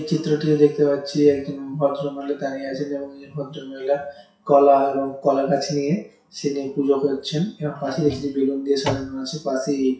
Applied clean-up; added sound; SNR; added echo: classical method WPE with log-MMSE.